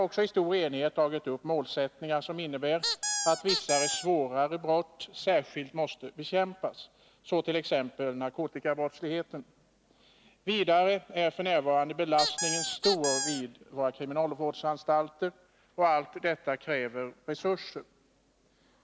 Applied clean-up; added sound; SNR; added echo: none; Squeak; 2 dB; none.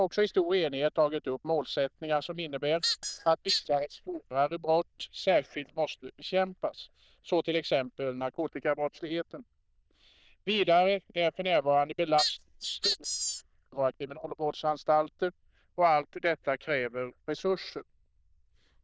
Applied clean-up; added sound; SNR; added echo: neural diffusion model UNIVERSE++.